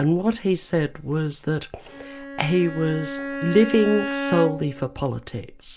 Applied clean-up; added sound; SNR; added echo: none; Bowed string instrument; 9 dB; none.